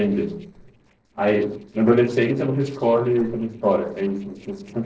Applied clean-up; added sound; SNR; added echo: neural separator model SepFormer DNS4.